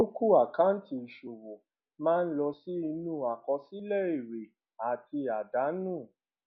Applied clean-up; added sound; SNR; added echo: none; none; none; none.